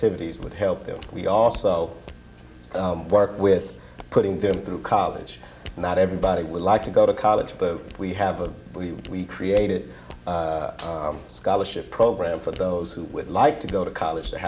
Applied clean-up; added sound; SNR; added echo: none; Walk, footsteps; 20 dB; none.